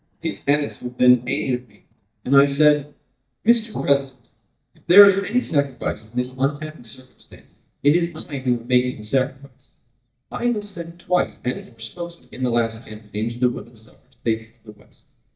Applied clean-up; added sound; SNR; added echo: neural mask model DeepFilterNet 3.